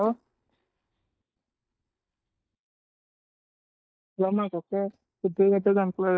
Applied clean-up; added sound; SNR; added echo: neural mask model DeepFilterNet 3.